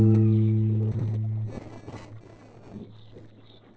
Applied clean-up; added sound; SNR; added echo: neural separator model SepFormer DNS4.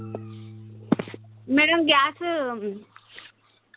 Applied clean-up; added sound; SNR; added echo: none; Piano; 19 dB; none.